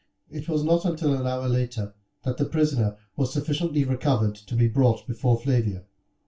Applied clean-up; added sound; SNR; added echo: none; none; none; reverberation time 0.2 s.